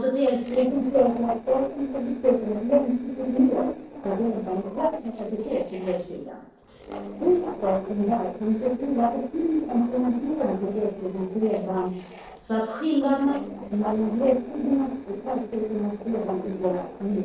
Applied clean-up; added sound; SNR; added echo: neural separator model SepFormer DNS4.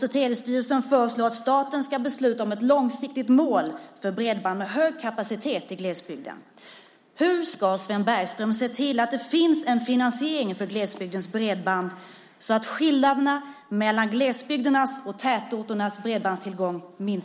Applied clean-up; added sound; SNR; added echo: none; none; none; none.